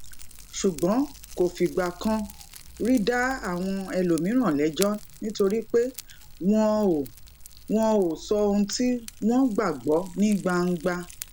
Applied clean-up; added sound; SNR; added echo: none; Fire; 17 dB; none.